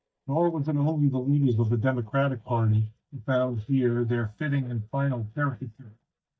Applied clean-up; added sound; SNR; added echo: neural mask model DeepFilterNet 3.